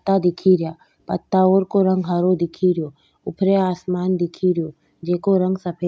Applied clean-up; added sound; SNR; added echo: none; none; none; none.